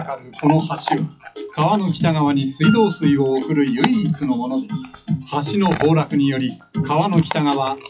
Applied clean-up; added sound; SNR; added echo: classical method WPE with log-MMSE.